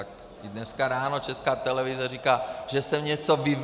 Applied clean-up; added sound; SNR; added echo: none; none; none; none.